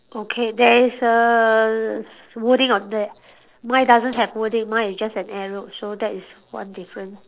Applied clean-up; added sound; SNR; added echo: neural separator model SepFormer DNS4.